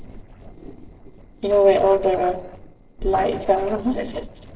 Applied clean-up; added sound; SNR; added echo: neural separator model SepFormer DNS4.